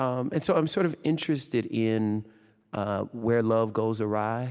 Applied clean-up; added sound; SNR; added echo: none; none; none; none.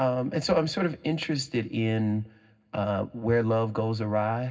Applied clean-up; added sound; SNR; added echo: none; none; none; reverberation time 0.4 s.